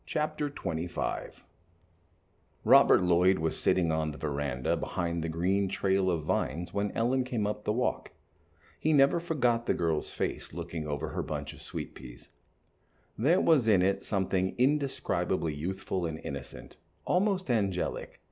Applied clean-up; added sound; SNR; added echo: none; none; none; none.